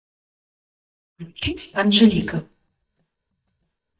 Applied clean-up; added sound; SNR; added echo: neural mask model DeepFilterNet 3.